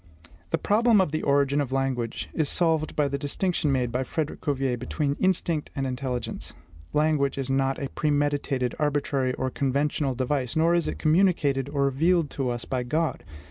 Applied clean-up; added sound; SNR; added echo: none; Run; 18 dB; none.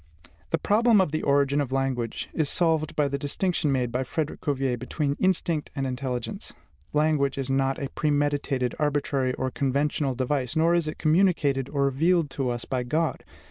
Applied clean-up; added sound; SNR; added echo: neural diffusion model UNIVERSE++.